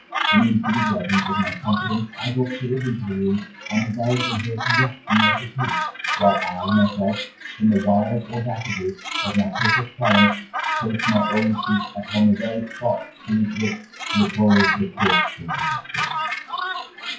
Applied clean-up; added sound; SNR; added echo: classical method WPE with log-MMSE.